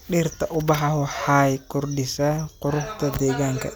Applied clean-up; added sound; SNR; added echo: none; none; none; none.